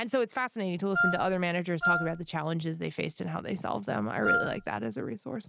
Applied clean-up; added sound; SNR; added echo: none; Wind instrument, woodwind instrument; -1 dB; none.